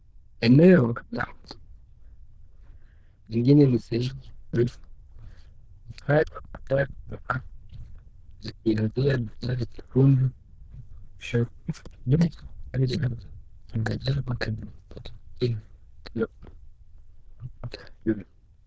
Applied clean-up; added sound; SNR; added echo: neural diffusion model UNIVERSE++.